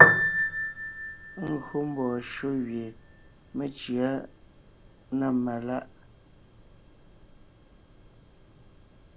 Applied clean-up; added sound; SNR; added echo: none; Piano; -4 dB; none.